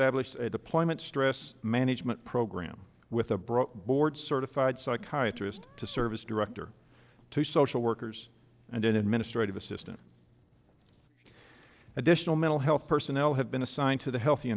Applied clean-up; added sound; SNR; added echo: neural separator model SepFormer DNS4.